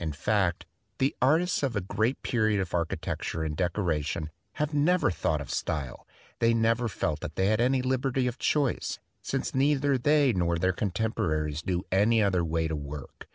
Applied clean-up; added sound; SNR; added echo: none; none; none; none.